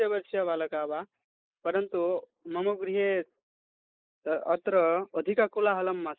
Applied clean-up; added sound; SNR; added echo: neural mask model Resemble Enhance denoiser.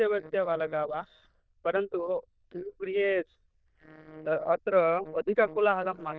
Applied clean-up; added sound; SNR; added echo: neural diffusion model UNIVERSE++.